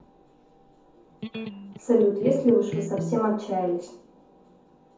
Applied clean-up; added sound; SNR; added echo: none; Electric guitar; 8 dB; reverberation time 0.6 s.